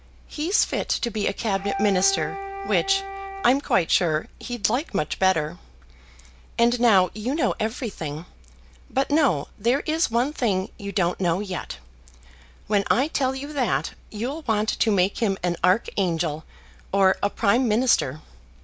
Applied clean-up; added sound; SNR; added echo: none; Wind instrument, woodwind instrument; 9 dB; none.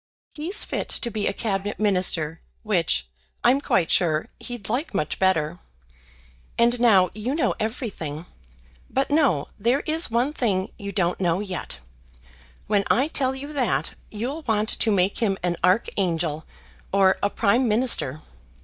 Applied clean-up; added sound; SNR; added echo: neural mask model DeepFilterNet 3.